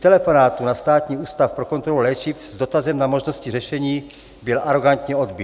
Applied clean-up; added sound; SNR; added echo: none; none; none; none.